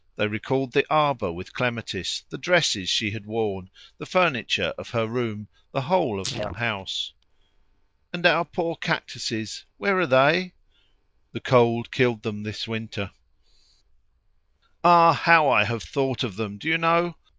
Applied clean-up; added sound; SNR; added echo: neural diffusion model UNIVERSE++.